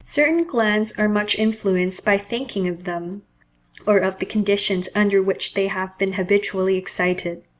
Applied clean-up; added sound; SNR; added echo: none; none; none; none.